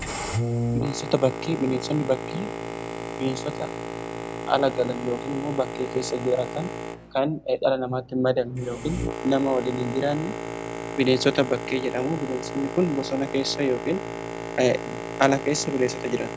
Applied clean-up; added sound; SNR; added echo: none; Boat, Water vehicle; 6 dB; none.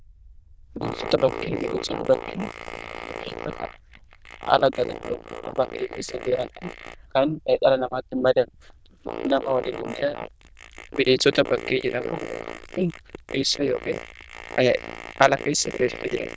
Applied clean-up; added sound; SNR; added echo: neural diffusion model UNIVERSE++.